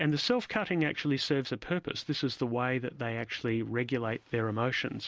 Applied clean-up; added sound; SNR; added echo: none; none; none; none.